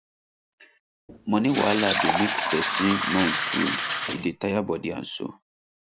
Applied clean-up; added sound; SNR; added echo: none; Fill (with liquid); 0 dB; none.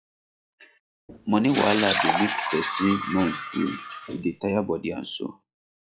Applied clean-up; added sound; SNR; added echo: classical method log-MMSE.